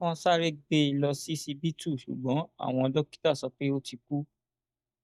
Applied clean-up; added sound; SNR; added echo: neural mask model DeepFilterNet 3.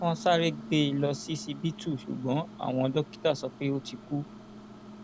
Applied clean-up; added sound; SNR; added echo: none; Microwave oven; 15 dB; none.